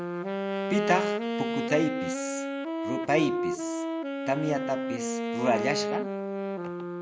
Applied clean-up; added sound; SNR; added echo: none; Wind instrument, woodwind instrument; -1 dB; none.